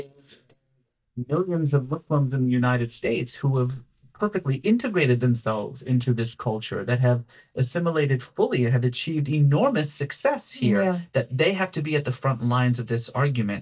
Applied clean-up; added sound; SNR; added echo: neural mask model DeepFilterNet 3.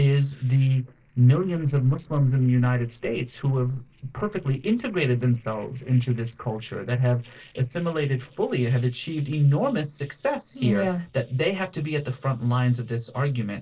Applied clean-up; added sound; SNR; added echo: neural separator model SepFormer DNS4.